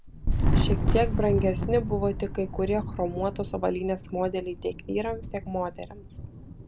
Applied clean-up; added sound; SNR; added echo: none; Thunder; 0 dB; none.